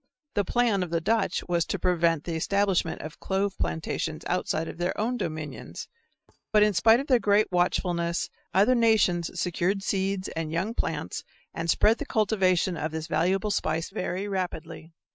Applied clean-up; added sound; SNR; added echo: neural mask model RNNoise.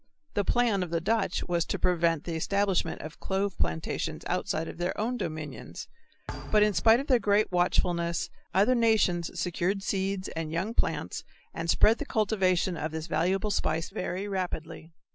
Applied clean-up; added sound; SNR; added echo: none; Thump, thud; 17 dB; none.